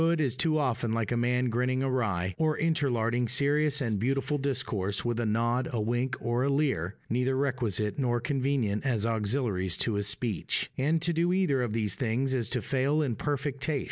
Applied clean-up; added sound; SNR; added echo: neural mask model DeepFilterNet 3.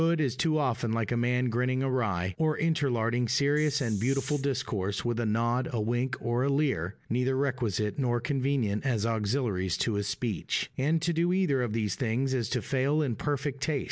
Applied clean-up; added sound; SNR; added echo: none; Hiss; 18 dB; none.